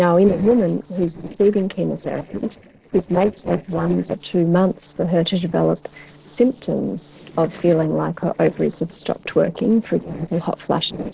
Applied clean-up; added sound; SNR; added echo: neural separator model SepFormer DNS4.